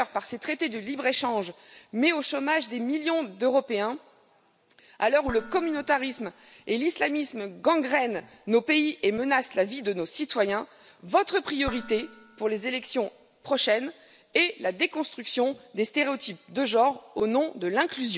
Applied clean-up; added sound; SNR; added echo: none; Dishes, pots, and pans; 20 dB; none.